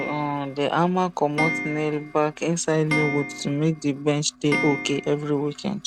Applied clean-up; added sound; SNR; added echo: none; Clock; 8 dB; none.